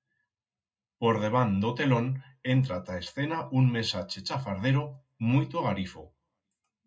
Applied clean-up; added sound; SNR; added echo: none; none; none; reverberation time 0.2 s.